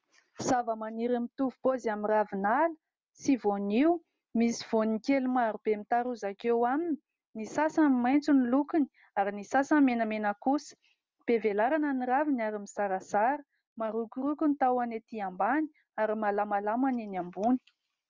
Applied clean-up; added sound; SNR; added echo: none; none; none; none.